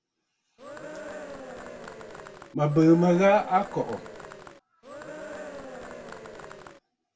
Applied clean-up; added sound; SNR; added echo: none; Cheering; 13 dB; reverberation time 0.2 s.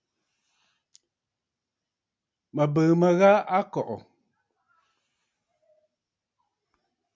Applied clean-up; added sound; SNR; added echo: none; none; none; none.